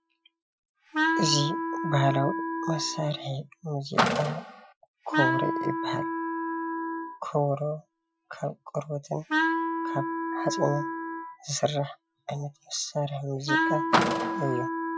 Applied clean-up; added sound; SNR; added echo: classical method Wiener filter.